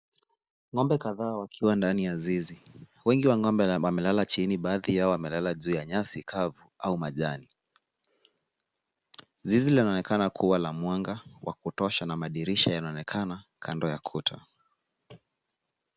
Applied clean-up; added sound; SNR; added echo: none; none; none; none.